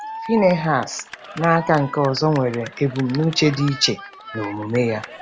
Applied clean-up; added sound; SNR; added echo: none; Cheering; 15 dB; none.